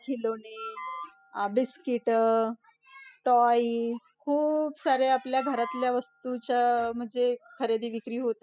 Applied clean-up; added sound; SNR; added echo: classical method spectral subtraction.